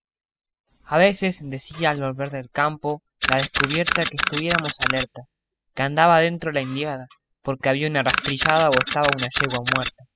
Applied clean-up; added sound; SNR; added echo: classical method spectral subtraction.